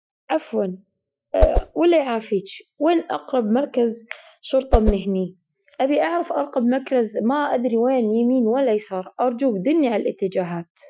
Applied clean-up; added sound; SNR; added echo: classical method Wiener filter.